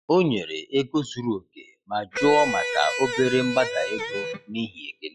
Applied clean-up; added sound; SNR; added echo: classical method log-MMSE.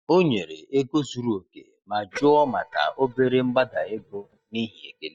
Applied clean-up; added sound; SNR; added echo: neural mask model DeepFilterNet 3.